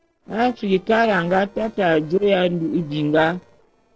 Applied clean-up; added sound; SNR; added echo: neural separator model SepFormer DNS4.